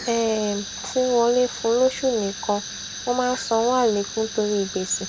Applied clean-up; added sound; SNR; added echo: none; Fire; 11 dB; none.